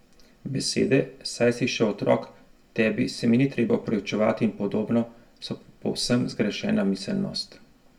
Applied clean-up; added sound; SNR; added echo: none; none; none; reverberation time 0.1 s.